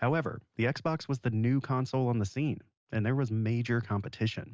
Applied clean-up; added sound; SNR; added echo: none; none; none; none.